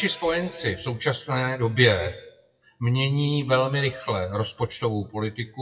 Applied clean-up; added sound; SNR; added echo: classical method WPE with log-MMSE.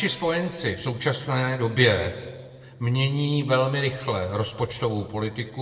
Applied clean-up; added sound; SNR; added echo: neural separator model SepFormer DNS4.